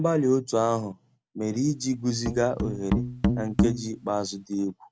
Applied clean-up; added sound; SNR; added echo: none; Musical instrument; 1 dB; none.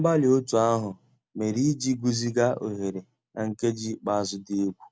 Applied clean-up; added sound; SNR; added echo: none; none; none; none.